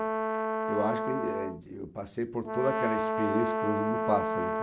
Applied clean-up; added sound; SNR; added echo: none; Brass instrument; -2 dB; none.